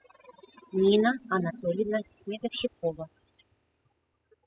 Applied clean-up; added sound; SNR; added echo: classical method spectral subtraction.